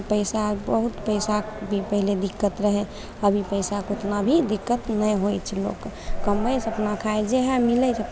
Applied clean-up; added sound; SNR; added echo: none; Hands; 12 dB; none.